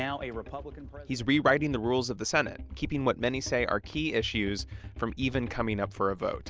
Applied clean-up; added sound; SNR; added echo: none; none; none; none.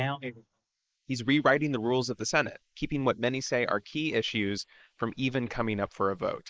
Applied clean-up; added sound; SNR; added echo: neural mask model Resemble Enhance denoiser.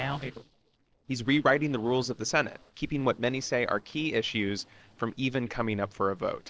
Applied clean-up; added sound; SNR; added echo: neural separator model SepFormer DNS4.